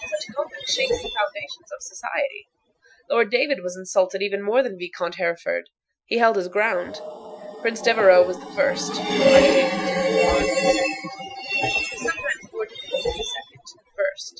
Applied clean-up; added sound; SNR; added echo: classical method Wiener filter.